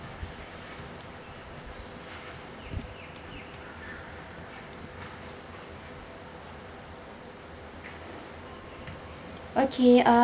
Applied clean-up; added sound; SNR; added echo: none; none; none; none.